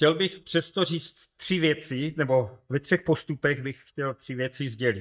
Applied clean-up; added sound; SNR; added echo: neural mask model DeepFilterNet 3.